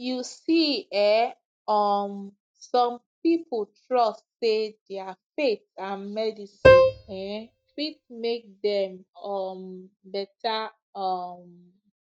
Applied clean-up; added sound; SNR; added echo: neural mask model DeepFilterNet 3.